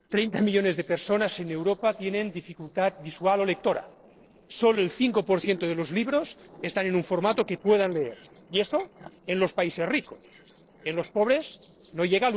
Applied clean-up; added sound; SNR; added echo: neural separator model SepFormer DNS4.